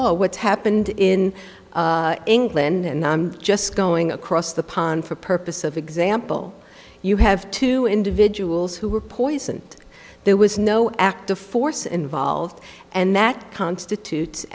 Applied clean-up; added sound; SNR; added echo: none; none; none; none.